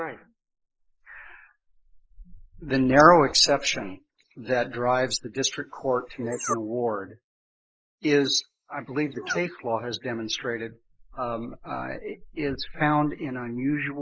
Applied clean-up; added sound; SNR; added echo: neural mask model Resemble Enhance denoiser.